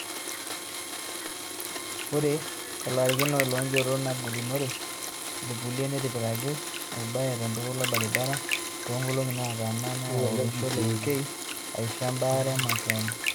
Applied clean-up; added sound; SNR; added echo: none; Bathtub (filling or washing) + Domestic sounds, home sounds; 3 dB; none.